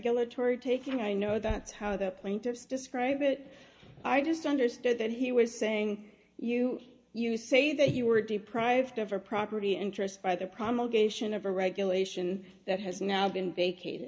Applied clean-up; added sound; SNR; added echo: none; none; none; reverberation time 0.3 s.